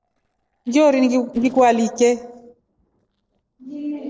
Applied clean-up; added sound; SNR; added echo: neural separator model SepFormer DNS4.